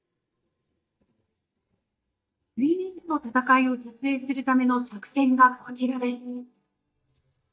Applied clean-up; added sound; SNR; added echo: neural mask model DeepFilterNet 3.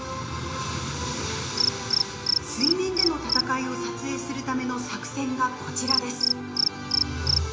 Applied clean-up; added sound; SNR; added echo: none; Cricket; 1 dB; reverberation time 0.8 s.